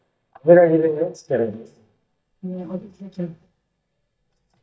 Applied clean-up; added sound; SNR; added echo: neural mask model DeepFilterNet 3.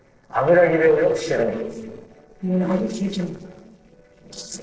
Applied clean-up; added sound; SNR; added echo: neural separator model SepFormer DNS4.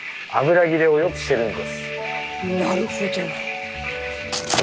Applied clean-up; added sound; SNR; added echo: none; none; none; none.